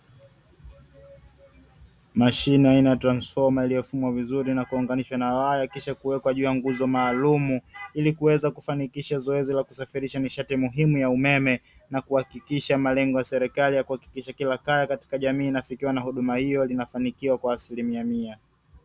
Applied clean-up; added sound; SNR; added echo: none; none; none; none.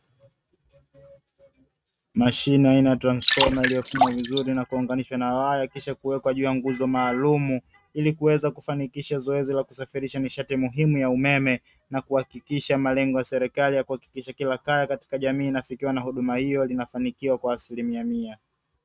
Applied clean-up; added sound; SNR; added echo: neural mask model RNNoise.